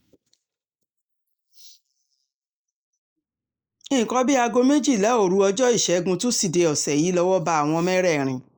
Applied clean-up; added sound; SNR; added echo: neural mask model Resemble Enhance denoiser.